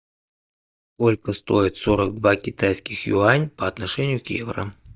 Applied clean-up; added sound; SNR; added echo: neural mask model DeepFilterNet 3.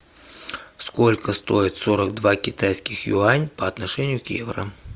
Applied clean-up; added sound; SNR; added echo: none; none; none; none.